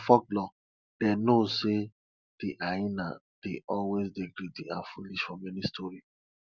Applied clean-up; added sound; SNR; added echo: none; none; none; none.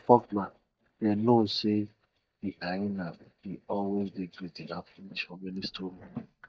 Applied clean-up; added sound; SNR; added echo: neural mask model DeepFilterNet 3.